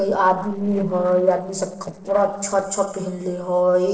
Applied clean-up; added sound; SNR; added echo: neural separator model SepFormer DNS4.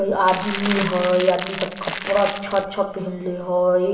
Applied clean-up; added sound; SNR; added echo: none; Crackle; 7 dB; reverberation time 2.9 s.